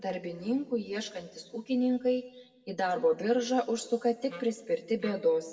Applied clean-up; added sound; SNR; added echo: none; Wind instrument, woodwind instrument; 18 dB; reverberation time 1.0 s.